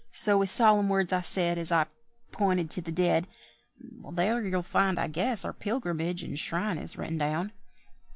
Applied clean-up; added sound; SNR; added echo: none; none; none; none.